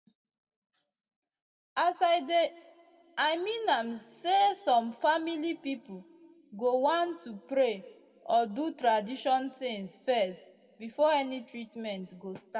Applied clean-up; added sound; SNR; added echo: none; none; none; reverberation time 1.3 s.